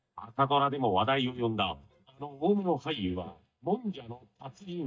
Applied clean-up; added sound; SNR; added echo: neural mask model DeepFilterNet 3.